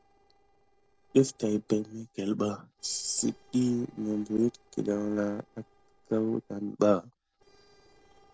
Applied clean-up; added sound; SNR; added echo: neural separator model SepFormer DNS4.